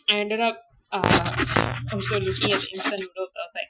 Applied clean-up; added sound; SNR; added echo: classical method Wiener filter.